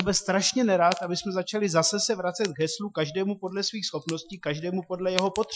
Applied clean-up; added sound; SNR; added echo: classical method Wiener filter.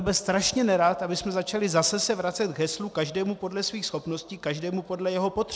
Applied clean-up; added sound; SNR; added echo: none; none; none; none.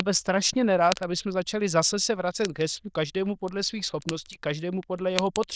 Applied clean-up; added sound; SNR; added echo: neural diffusion model UNIVERSE++.